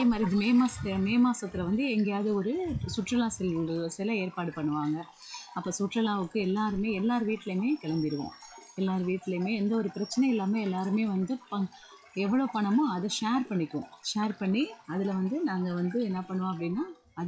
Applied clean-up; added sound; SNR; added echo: classical method log-MMSE.